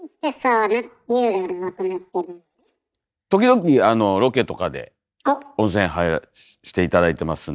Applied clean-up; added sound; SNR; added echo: neural mask model DeepFilterNet 3.